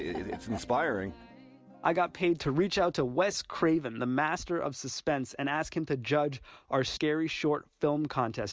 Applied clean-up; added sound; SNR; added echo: none; none; none; none.